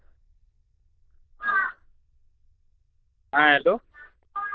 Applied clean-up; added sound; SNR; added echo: neural diffusion model UNIVERSE++.